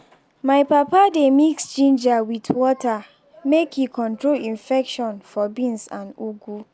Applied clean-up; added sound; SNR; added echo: none; none; none; none.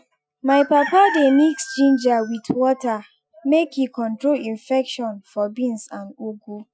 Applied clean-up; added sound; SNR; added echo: classical method Wiener filter.